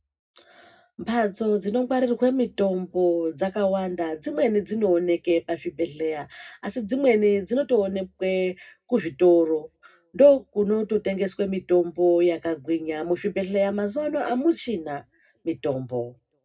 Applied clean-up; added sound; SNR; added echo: none; none; none; reverberation time 0.2 s.